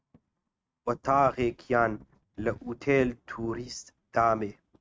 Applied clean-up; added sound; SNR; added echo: neural mask model RNNoise.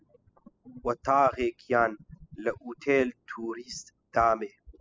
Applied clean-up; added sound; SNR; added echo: classical method spectral subtraction.